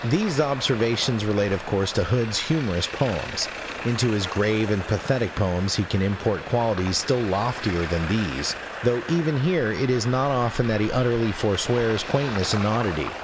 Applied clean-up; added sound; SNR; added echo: none; Traffic noise, roadway noise; 10 dB; none.